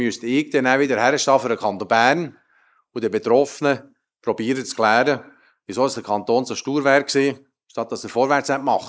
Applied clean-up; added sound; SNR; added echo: neural mask model Resemble Enhance denoiser.